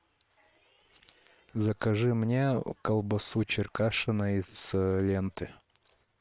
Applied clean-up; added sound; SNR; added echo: neural separator model SepFormer WHAM!.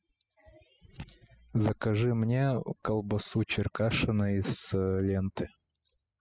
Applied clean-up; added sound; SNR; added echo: classical method spectral subtraction.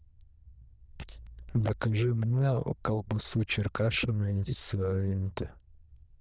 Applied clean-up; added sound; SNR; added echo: neural diffusion model UNIVERSE++.